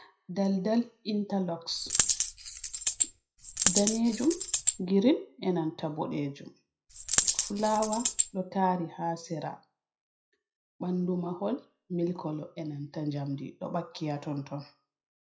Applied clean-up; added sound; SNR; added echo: classical method WPE with log-MMSE.